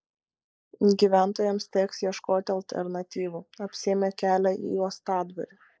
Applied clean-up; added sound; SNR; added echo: neural mask model Resemble Enhance denoiser.